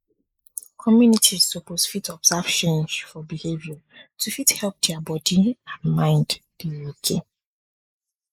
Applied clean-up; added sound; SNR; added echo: neural mask model Resemble Enhance denoiser.